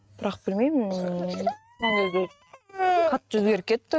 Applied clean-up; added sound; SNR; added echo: neural mask model RNNoise.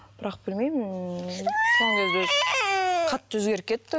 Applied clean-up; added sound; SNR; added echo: none; none; none; none.